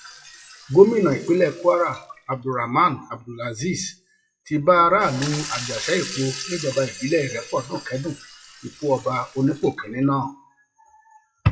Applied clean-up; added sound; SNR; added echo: classical method WPE with log-MMSE.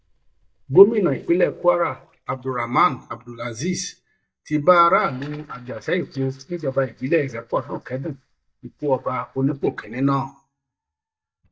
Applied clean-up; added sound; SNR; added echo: neural mask model DeepFilterNet 3.